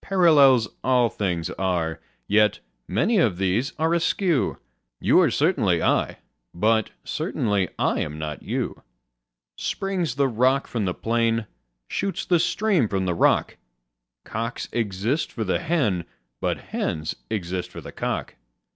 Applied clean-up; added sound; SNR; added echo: none; none; none; none.